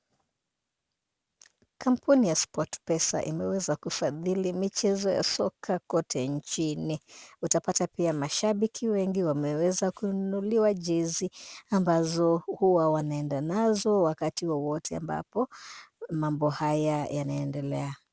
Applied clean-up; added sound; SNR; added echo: none; none; none; none.